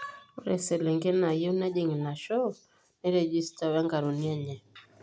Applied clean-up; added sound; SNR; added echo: none; none; none; none.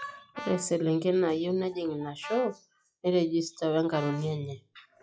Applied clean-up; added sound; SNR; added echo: classical method log-MMSE.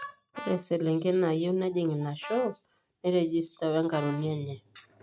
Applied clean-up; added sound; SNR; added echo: neural mask model RNNoise.